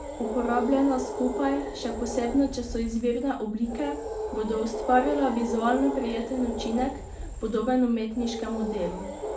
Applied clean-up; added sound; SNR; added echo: none; Animal; 7 dB; reverberation time 0.3 s.